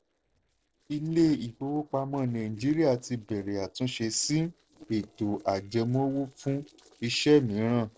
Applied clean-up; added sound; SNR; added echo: neural separator model SepFormer DNS4.